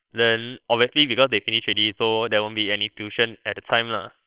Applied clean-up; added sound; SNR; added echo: neural separator model SepFormer WHAMR!.